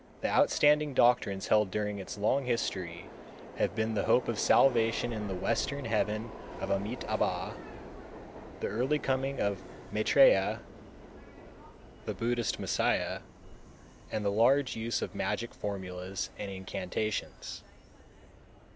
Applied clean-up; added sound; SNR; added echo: none; Subway, metro, underground; 15 dB; none.